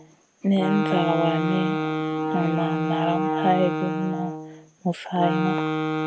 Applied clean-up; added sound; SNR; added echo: none; Wind instrument, woodwind instrument; 1 dB; none.